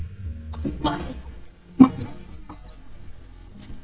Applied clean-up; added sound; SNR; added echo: neural mask model DeepFilterNet 3.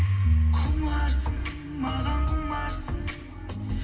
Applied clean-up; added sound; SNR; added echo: none; Wind instrument, woodwind instrument; 17 dB; reverberation time 0.9 s.